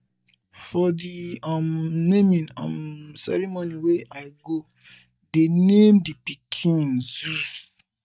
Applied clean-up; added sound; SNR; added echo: neural mask model DeepFilterNet 3.